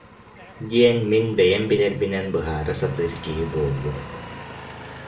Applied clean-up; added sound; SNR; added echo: none; Engine; 16 dB; reverberation time 0.4 s.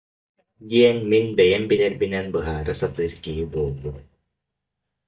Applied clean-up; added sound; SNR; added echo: neural mask model DeepFilterNet 3.